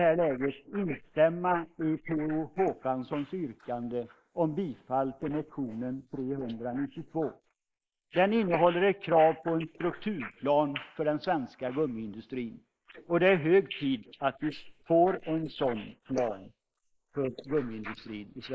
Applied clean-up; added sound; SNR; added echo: neural mask model Resemble Enhance denoiser.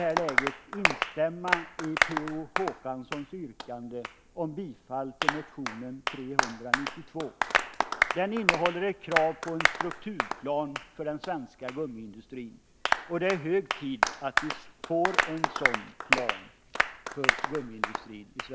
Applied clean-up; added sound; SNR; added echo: none; Applause; -3 dB; none.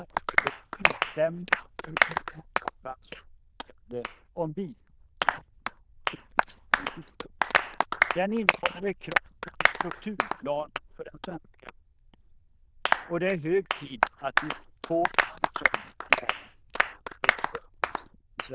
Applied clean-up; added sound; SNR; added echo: neural diffusion model UNIVERSE++.